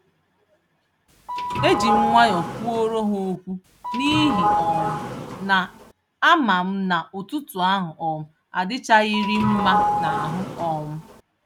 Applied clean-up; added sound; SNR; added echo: none; Sliding door / Doorbell; 2 dB; none.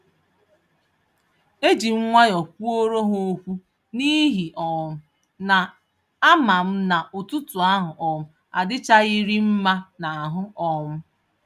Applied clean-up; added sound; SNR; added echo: none; none; none; none.